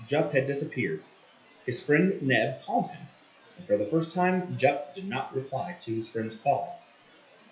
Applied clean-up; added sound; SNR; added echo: classical method WPE with log-MMSE.